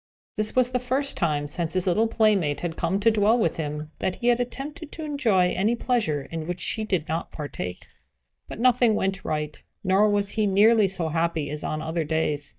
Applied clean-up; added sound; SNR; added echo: neural mask model DeepFilterNet 3.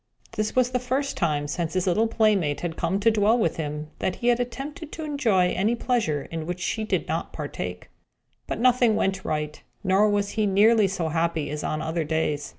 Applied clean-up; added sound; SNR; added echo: none; none; none; none.